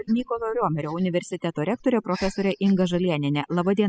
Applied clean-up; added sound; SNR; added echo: classical method spectral subtraction.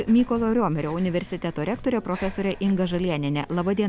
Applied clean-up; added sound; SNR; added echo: none; Breathing; 17 dB; none.